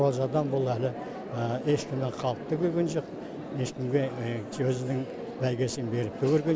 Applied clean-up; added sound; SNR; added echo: none; none; none; none.